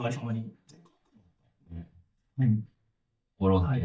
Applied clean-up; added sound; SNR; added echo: neural mask model DeepFilterNet 3.